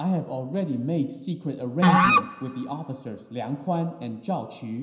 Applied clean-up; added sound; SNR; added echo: none; Musical instrument; -3 dB; reverberation time 0.9 s.